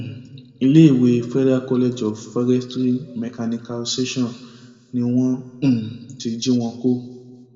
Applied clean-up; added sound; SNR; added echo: none; none; none; reverberation time 1.6 s.